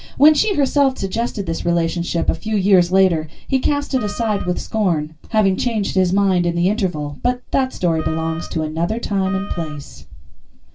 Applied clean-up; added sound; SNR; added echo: none; Wind instrument, woodwind instrument; 19 dB; reverberation time 0.1 s.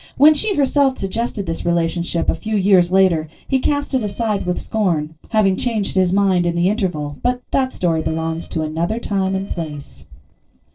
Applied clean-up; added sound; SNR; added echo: neural separator model SepFormer DNS4.